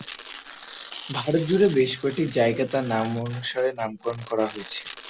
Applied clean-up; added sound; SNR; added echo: none; Tearing; 17 dB; none.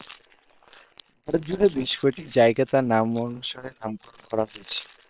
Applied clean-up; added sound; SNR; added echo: neural separator model SepFormer WHAM!.